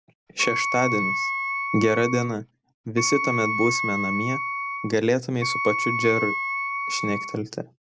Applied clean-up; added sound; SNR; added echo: none; Wind instrument, woodwind instrument; 1 dB; none.